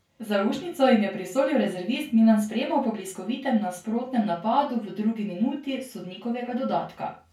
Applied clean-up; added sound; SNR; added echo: none; none; none; reverberation time 0.2 s.